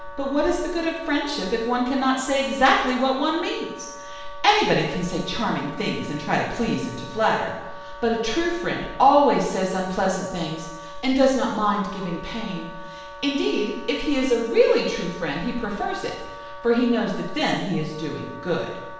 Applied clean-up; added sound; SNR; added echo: none; Wind instrument, woodwind instrument; 16 dB; reverberation time 0.9 s.